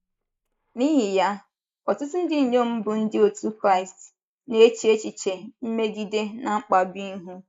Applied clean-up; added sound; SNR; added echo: neural mask model Resemble Enhance denoiser.